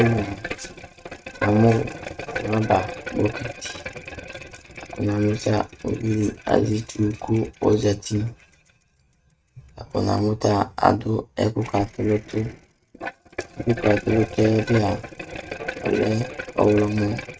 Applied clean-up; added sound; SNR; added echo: neural mask model RNNoise.